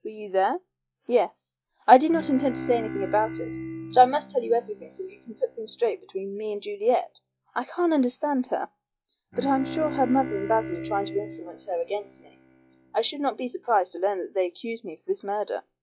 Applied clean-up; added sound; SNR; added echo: classical method log-MMSE.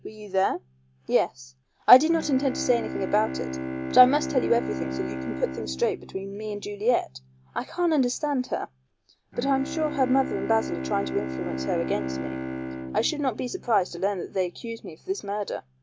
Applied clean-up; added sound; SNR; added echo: none; Bowed string instrument; 8 dB; none.